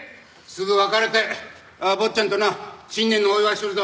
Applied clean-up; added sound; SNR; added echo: none; none; none; none.